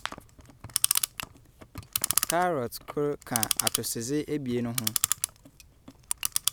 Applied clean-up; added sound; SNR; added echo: none; Clock; -1 dB; none.